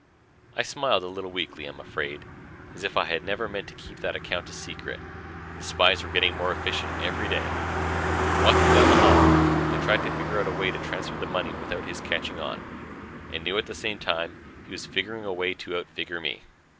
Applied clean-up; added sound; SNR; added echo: none; Car passing by; -2 dB; none.